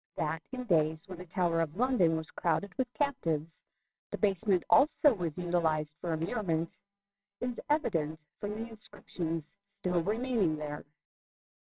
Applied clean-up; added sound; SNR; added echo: neural separator model SepFormer WHAMR!.